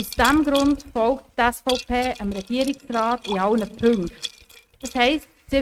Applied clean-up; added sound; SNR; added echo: neural mask model RNNoise.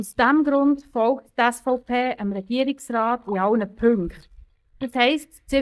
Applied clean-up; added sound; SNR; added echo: neural mask model DeepFilterNet 3.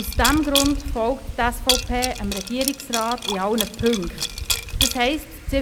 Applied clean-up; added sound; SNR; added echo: none; Wind + Liquid; 2 dB; none.